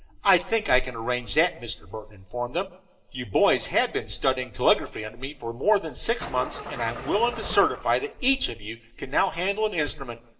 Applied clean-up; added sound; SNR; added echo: none; Engine starting / Car; 11 dB; reverberation time 0.7 s.